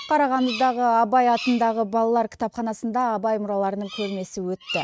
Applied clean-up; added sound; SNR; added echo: neural mask model RNNoise.